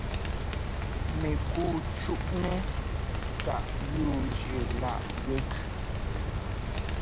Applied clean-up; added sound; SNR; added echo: none; Rain; -4 dB; none.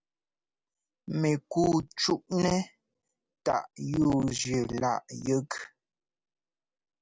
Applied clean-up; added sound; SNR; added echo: none; none; none; none.